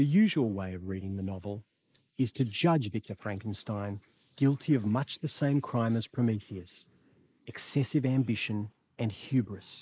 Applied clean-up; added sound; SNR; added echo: neural mask model Resemble Enhance denoiser.